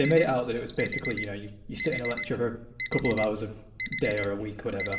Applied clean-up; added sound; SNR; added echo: none; Alarm; 6 dB; reverberation time 0.9 s.